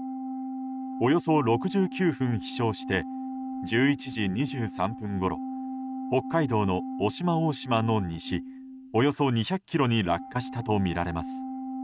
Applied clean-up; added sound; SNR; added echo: neural mask model RNNoise.